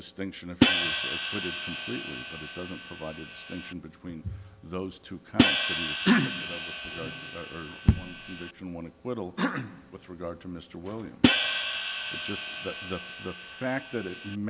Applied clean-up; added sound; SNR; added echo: none; Hi-hat; -4 dB; none.